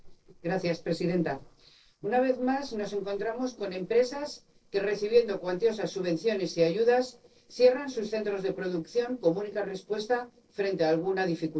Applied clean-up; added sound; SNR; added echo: neural separator model SepFormer DNS4.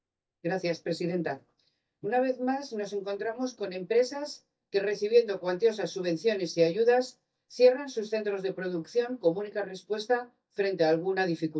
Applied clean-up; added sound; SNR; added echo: neural mask model DeepFilterNet 3.